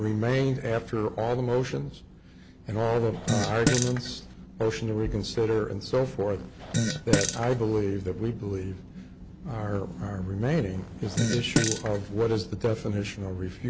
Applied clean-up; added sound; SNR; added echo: none; Fart; 1 dB; none.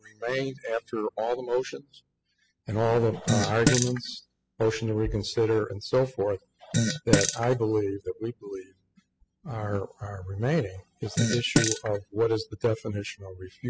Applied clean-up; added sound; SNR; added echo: classical method spectral subtraction.